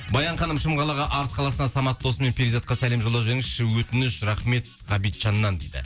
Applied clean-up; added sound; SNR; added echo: none; none; none; none.